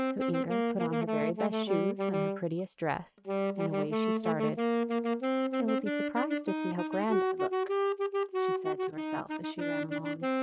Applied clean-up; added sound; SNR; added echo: neural mask model RNNoise.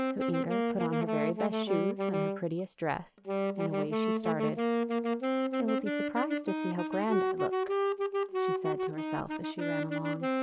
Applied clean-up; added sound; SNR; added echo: none; Wind instrument, woodwind instrument; -4 dB; none.